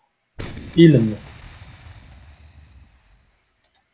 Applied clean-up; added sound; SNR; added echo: none; Boom; 19 dB; none.